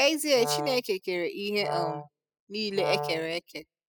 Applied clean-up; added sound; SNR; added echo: classical method spectral subtraction.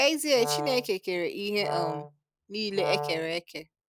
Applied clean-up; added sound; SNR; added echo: none; Brass instrument; 7 dB; none.